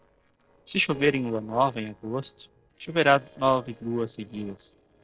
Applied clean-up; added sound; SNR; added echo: neural separator model SepFormer DNS4.